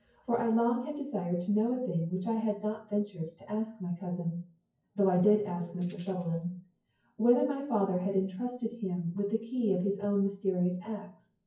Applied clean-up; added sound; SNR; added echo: classical method WPE with log-MMSE.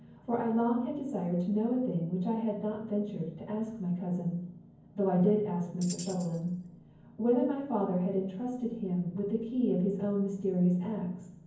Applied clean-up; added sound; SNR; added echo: none; Tambourine; 17 dB; reverberation time 0.9 s.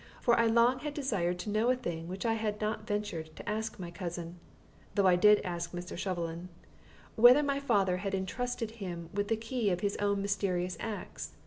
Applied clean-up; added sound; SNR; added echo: none; none; none; none.